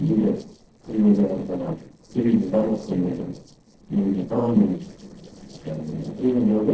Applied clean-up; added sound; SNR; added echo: neural separator model SepFormer DNS4.